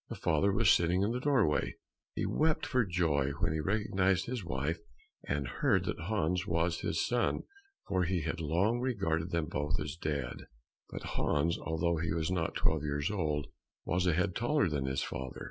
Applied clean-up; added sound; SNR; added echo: none; none; none; none.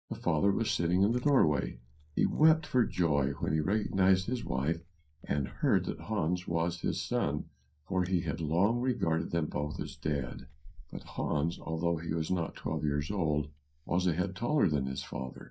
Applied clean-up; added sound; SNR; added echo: neural mask model DeepFilterNet 3.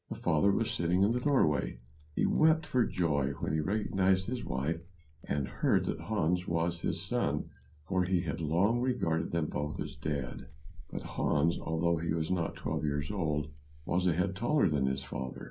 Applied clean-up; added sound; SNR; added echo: none; Chewing, mastication; 20 dB; reverberation time 0.3 s.